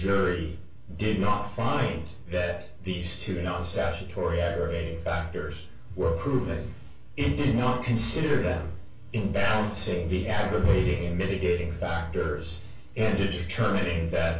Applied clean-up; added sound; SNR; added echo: none; none; none; reverberation time 0.2 s.